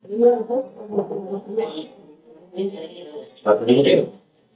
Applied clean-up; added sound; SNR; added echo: neural mask model DeepFilterNet 3.